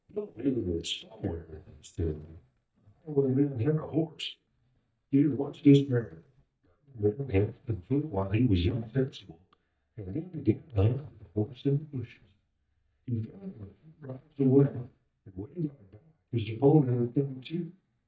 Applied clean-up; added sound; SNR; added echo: neural mask model DeepFilterNet 3.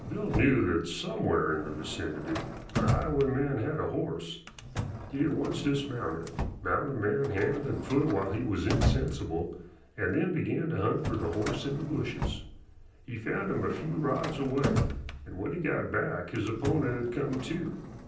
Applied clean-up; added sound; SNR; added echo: none; Drawer open or close; 6 dB; reverberation time 0.6 s.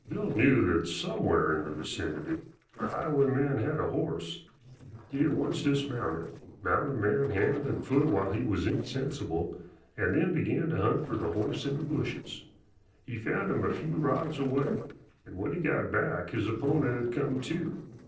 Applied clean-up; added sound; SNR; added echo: neural separator model SepFormer DNS4.